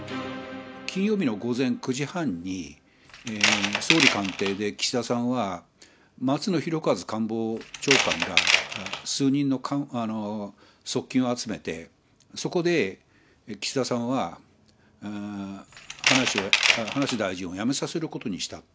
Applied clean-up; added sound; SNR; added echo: none; Tools; -2 dB; none.